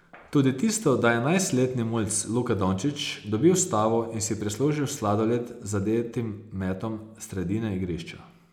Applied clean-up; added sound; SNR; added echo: none; none; none; none.